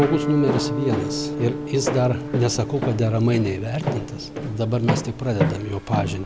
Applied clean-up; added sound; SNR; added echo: none; Walk, footsteps + Guitar; 4 dB; none.